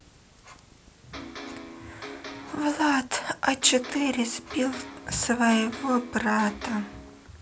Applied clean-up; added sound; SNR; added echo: none; Electric guitar; 13 dB; none.